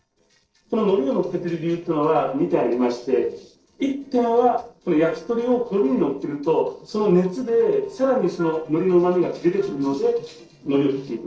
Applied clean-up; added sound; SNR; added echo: neural separator model SepFormer DNS4.